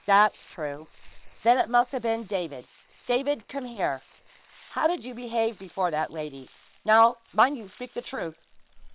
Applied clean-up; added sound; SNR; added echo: neural separator model SepFormer WHAM!.